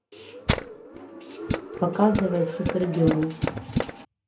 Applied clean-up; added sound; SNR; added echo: none; Tools; 3 dB; reverberation time 0.3 s.